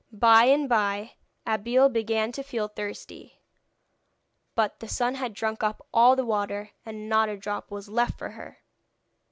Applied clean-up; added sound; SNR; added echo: none; none; none; none.